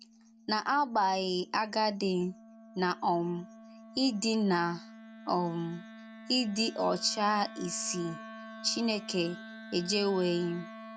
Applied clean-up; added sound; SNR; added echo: none; Wind instrument, woodwind instrument; 16 dB; none.